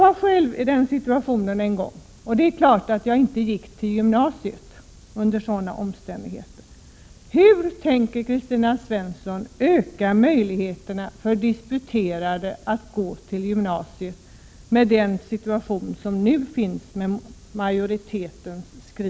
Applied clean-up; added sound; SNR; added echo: none; none; none; none.